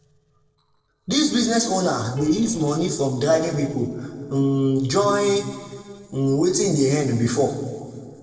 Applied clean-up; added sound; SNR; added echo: neural separator model SepFormer DNS4.